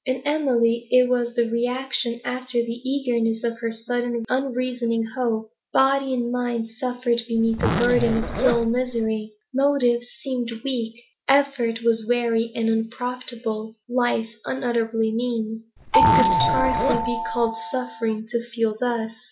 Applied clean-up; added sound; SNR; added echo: none; Zipper (clothing) + Doorbell; -1 dB; none.